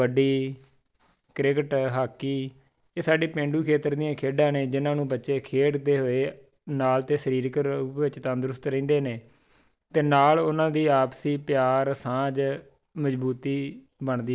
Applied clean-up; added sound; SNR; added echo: none; none; none; none.